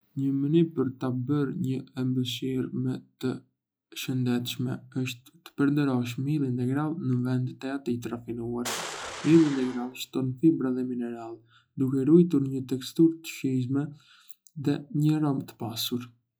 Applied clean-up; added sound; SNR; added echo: classical method log-MMSE.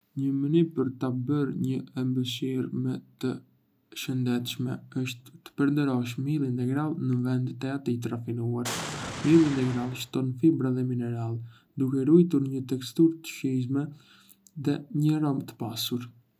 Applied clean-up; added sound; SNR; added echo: none; Boom; 9 dB; none.